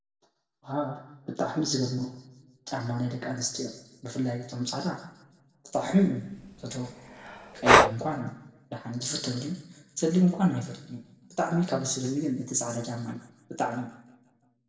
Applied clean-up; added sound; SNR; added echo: none; Breathing; -5 dB; reverberation time 0.9 s.